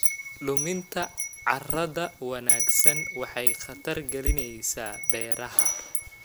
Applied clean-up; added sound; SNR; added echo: none; Wind chime; -4 dB; none.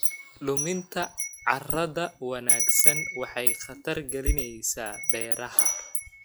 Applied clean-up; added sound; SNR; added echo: classical method log-MMSE.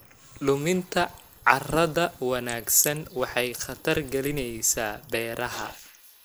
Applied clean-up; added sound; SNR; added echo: neural mask model Resemble Enhance denoiser.